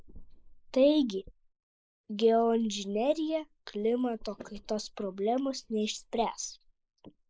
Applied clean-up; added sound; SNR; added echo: neural mask model Resemble Enhance denoiser.